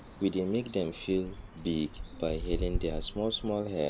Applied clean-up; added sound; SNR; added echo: none; Bird; 6 dB; none.